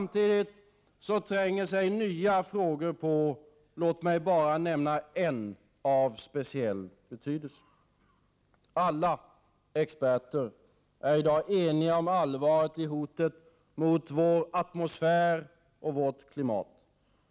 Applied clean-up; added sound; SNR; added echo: none; none; none; none.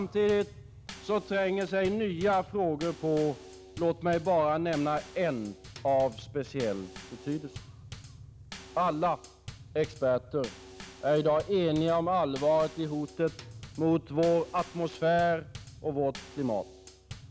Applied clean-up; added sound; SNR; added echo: none; Bass drum / Snare drum / Drum kit; 17 dB; none.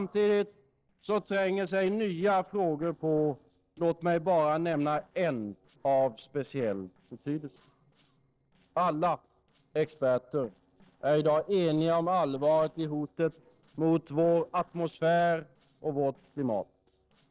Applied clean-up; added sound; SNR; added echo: neural separator model SepFormer DNS4.